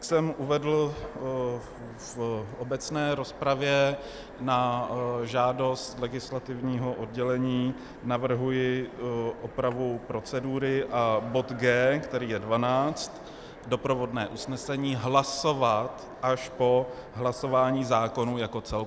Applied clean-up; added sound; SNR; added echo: none; Train; 17 dB; none.